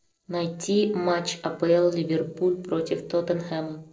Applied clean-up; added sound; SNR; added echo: neural separator model SepFormer DNS4.